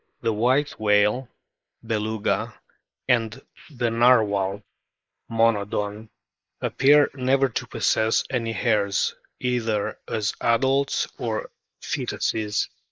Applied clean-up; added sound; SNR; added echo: neural mask model Resemble Enhance denoiser.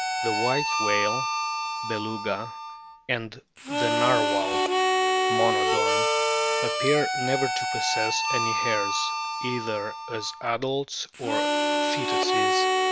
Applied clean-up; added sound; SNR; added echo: none; Harmonica; -4 dB; none.